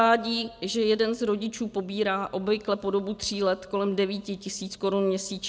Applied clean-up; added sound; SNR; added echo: none; none; none; none.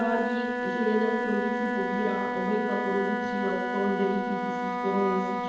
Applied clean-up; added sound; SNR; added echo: none; Wind instrument, woodwind instrument; 0 dB; reverberation time 0.8 s.